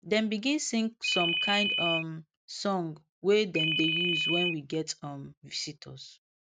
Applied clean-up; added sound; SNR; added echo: neural mask model RNNoise.